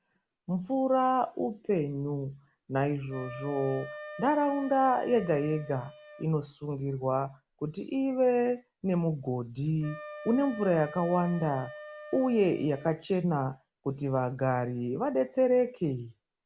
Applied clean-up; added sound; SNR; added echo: none; Wind instrument, woodwind instrument; 18 dB; none.